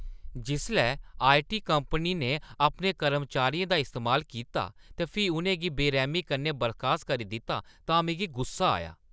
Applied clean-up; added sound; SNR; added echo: none; none; none; none.